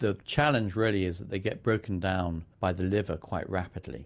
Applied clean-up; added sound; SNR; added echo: none; none; none; none.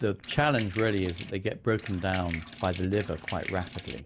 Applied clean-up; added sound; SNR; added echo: none; Sink (filling or washing); 13 dB; none.